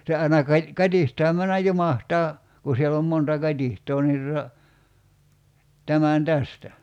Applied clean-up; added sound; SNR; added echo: none; none; none; none.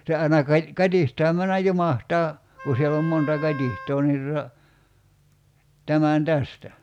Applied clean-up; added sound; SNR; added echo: none; Wind instrument, woodwind instrument; 14 dB; none.